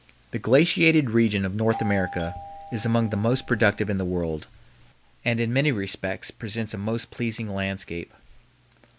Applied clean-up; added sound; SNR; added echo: none; Doorbell; 13 dB; none.